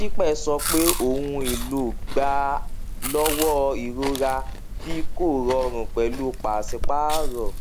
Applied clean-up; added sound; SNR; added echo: none; Chewing, mastication; 0 dB; none.